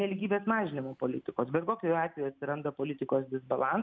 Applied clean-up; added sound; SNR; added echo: none; none; none; none.